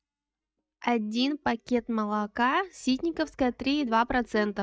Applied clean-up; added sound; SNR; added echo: neural mask model DeepFilterNet 3.